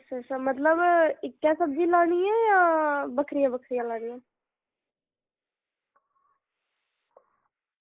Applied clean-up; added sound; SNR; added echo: neural mask model Resemble Enhance denoiser.